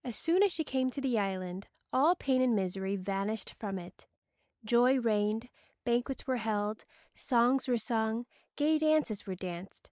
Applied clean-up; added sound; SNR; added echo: neural mask model Resemble Enhance denoiser.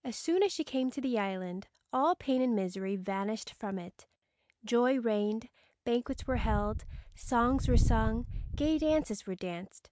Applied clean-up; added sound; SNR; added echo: none; Wind; 0 dB; none.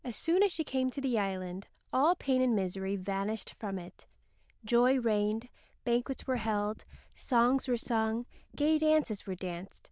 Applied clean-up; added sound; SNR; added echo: neural diffusion model UNIVERSE++.